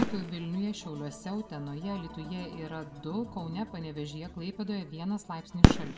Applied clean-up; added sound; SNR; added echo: none; Fireworks; -4 dB; reverberation time 1.2 s.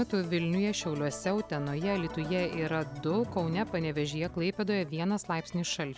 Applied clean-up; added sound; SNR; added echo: none; none; none; none.